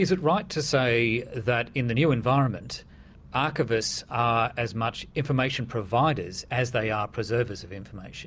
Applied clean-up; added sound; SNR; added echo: none; none; none; none.